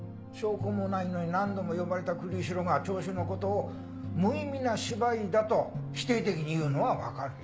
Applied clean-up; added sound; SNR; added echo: none; none; none; none.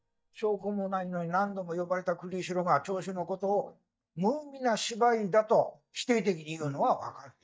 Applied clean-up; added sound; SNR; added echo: neural mask model DeepFilterNet 3.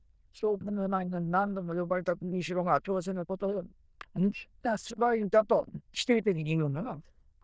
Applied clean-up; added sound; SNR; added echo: neural diffusion model UNIVERSE++.